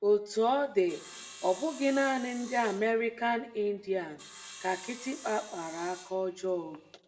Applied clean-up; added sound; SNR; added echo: none; Sawing; 18 dB; reverberation time 0.7 s.